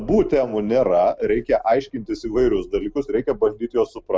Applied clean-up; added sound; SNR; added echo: none; none; none; none.